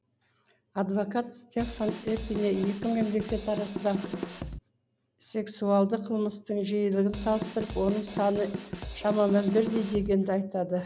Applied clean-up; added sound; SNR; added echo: none; Drum kit; 8 dB; none.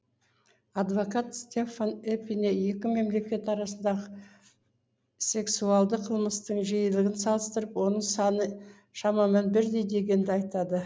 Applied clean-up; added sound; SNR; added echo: none; none; none; none.